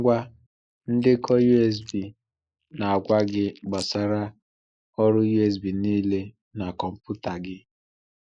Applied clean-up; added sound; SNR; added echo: neural mask model Resemble Enhance denoiser.